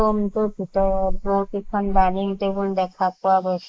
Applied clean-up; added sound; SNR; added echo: neural mask model Resemble Enhance denoiser.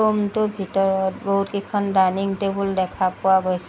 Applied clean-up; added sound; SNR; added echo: none; none; none; none.